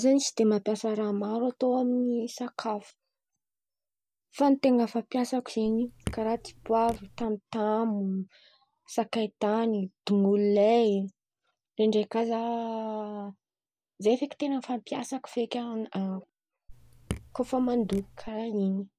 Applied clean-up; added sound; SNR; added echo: none; Raindrop / Drip; 13 dB; none.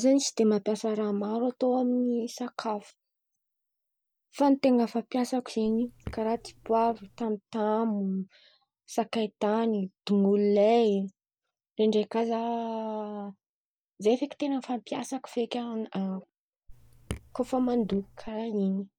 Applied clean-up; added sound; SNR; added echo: neural mask model DeepFilterNet 3.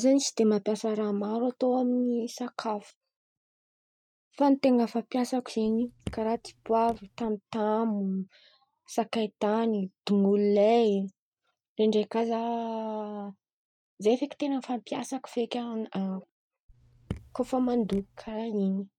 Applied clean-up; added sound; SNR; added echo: neural mask model RNNoise.